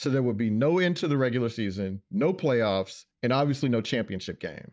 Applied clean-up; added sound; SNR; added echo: none; none; none; none.